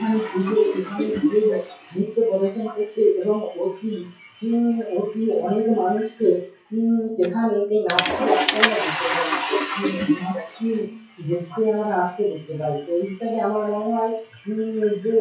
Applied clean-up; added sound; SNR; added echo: classical method WPE with log-MMSE.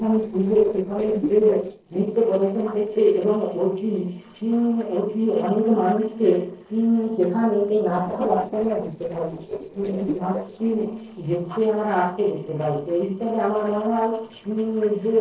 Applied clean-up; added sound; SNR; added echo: neural separator model SepFormer DNS4.